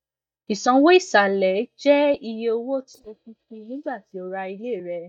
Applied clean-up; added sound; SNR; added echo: neural mask model DeepFilterNet 3.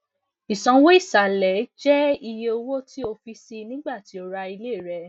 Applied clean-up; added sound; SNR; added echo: none; none; none; none.